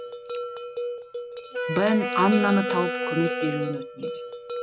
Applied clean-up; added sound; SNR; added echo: none; Bell + Wind instrument, woodwind instrument; 3 dB; none.